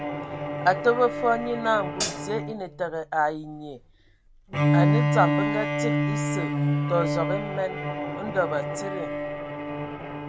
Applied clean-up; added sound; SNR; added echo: none; Hi-hat + Bowed string instrument; -1 dB; none.